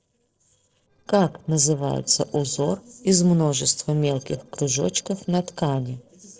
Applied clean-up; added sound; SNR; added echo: neural separator model SepFormer DNS4.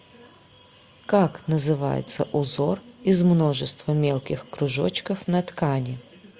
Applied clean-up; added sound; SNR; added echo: none; none; none; none.